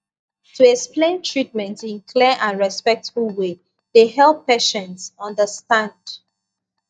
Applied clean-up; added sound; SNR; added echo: neural mask model DeepFilterNet 3.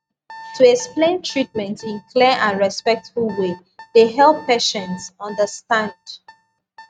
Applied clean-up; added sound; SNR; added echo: neural mask model RNNoise.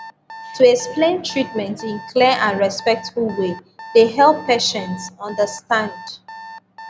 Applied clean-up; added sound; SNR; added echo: none; Alarm; 18 dB; none.